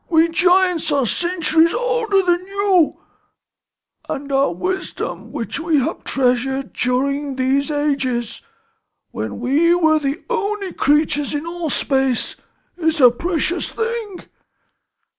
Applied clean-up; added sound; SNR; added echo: none; none; none; none.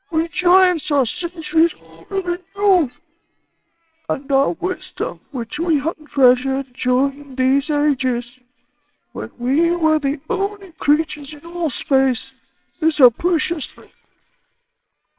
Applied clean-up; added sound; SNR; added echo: neural separator model SepFormer WHAMR!.